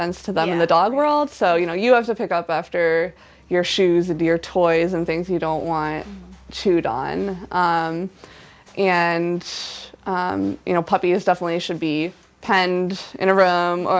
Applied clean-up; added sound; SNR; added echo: none; none; none; none.